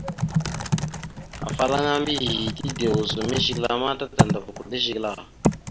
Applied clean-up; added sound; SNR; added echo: none; Typing; 0 dB; none.